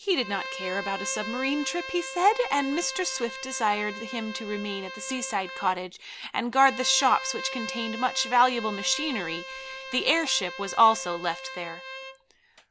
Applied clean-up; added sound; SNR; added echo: none; Bowed string instrument; 11 dB; none.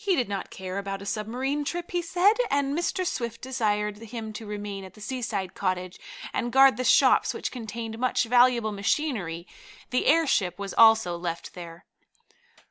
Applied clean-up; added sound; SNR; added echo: none; none; none; none.